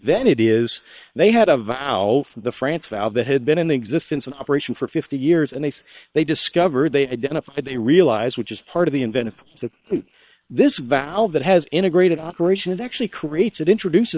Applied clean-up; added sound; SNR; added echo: neural separator model SepFormer WHAM!.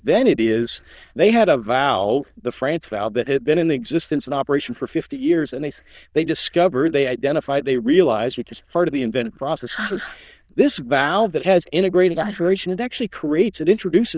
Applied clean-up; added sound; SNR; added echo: neural diffusion model UNIVERSE++.